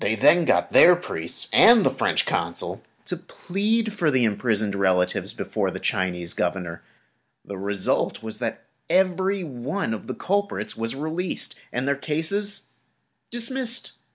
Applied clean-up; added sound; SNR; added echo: none; none; none; none.